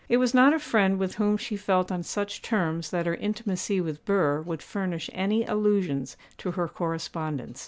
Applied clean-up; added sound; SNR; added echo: none; none; none; none.